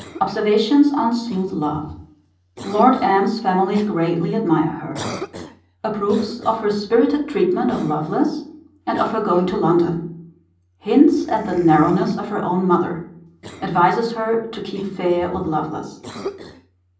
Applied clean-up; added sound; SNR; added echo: none; Cough; 18 dB; reverberation time 0.6 s.